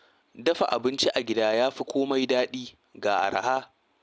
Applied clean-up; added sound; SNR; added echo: none; none; none; none.